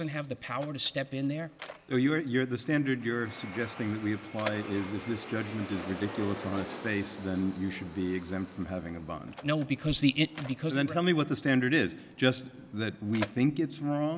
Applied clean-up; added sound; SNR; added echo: none; Aircraft + Mechanisms; 14 dB; none.